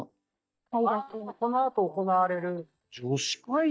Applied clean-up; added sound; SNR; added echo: neural mask model DeepFilterNet 3.